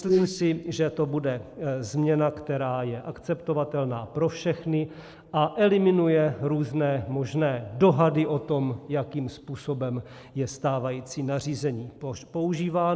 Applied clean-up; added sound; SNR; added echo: neural mask model Resemble Enhance denoiser.